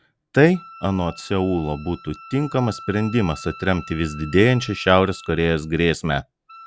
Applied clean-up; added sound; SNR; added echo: none; Wind instrument, woodwind instrument; 20 dB; none.